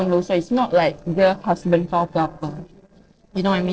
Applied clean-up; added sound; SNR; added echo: neural separator model SepFormer DNS4.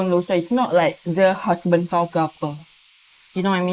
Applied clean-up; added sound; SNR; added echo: neural mask model Resemble Enhance denoiser.